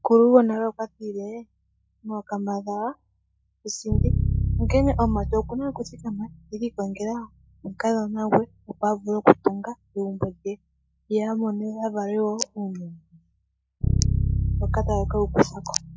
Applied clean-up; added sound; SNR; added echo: classical method log-MMSE.